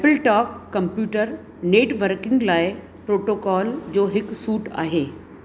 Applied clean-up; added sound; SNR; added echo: none; none; none; none.